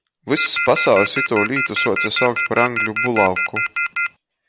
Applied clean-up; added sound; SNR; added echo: none; Telephone; 2 dB; none.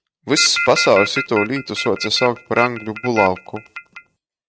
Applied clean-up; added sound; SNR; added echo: neural mask model RNNoise.